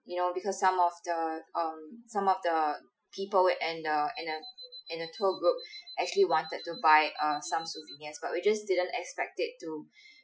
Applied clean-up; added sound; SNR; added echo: classical method Wiener filter.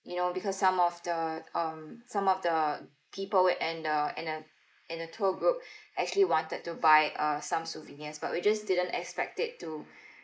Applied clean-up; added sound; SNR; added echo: neural mask model Resemble Enhance denoiser.